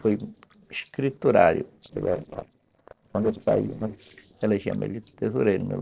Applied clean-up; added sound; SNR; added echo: neural separator model SepFormer DNS4.